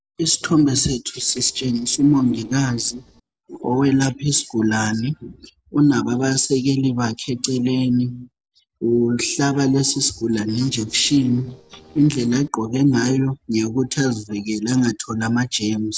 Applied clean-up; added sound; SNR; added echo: neural separator model SepFormer DNS4.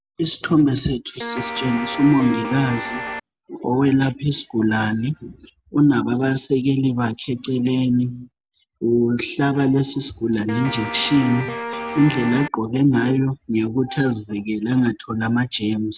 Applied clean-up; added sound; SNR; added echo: none; Guitar; 8 dB; none.